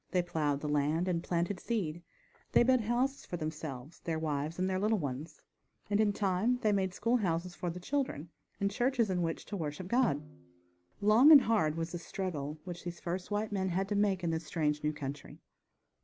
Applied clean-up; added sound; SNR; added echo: none; Snare drum; 17 dB; none.